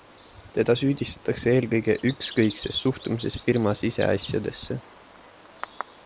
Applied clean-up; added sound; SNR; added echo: none; Bird vocalization, bird call, bird song; 12 dB; none.